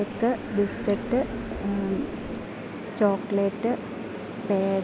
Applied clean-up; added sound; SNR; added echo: none; Trickle, dribble / Chirp, tweet; 16 dB; none.